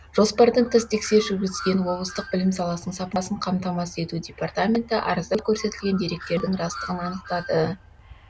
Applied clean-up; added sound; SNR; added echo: none; Bird; 17 dB; none.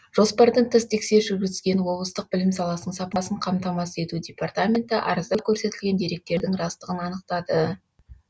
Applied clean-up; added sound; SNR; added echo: none; none; none; none.